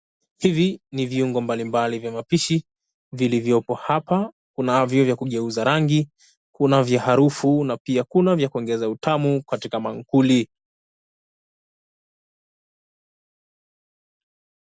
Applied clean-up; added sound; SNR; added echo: none; none; none; none.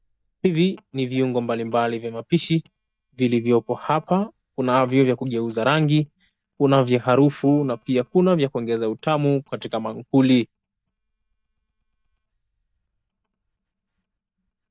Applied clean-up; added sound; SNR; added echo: neural mask model DeepFilterNet 3.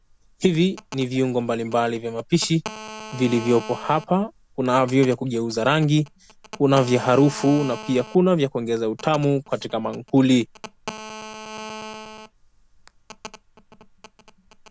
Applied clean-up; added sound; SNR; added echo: none; Telephone; 17 dB; none.